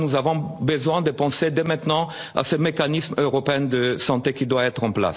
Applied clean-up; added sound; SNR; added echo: none; none; none; none.